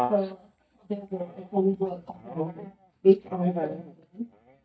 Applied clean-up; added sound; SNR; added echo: neural mask model DeepFilterNet 3.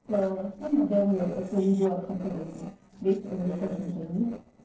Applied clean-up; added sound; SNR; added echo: neural separator model SepFormer DNS4.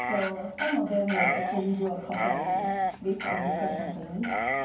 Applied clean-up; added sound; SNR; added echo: none; Dog; 0 dB; reverberation time 0.9 s.